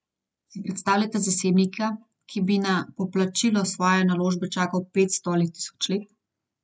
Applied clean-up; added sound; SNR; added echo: none; none; none; none.